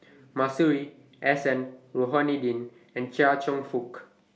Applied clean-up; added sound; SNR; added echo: none; none; none; none.